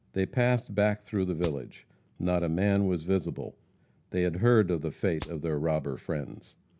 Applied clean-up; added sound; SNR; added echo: none; Rattle (instrument); 9 dB; none.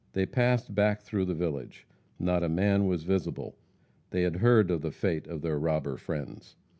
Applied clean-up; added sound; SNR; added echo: none; none; none; none.